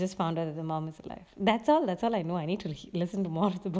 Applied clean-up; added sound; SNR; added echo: none; none; none; none.